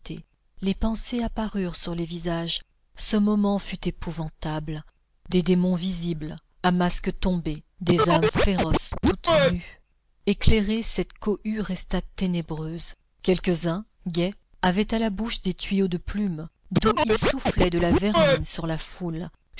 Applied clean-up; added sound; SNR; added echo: none; Scratching (performance technique); -4 dB; none.